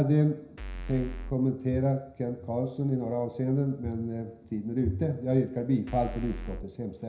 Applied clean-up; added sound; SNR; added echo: none; Bass drum / Keyboard (musical); 8 dB; reverberation time 0.5 s.